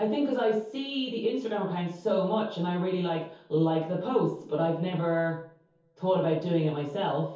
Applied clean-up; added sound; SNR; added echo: none; none; none; reverberation time 0.6 s.